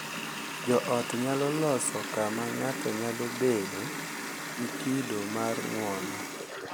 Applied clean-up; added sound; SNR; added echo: none; Water tap, faucet; 5 dB; none.